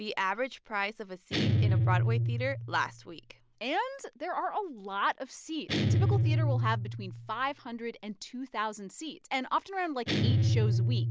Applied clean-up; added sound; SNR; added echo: none; Guitar; -4 dB; none.